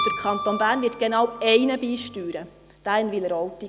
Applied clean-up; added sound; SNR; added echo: none; Keyboard (musical); 10 dB; none.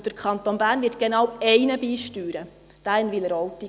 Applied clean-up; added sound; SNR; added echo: none; none; none; none.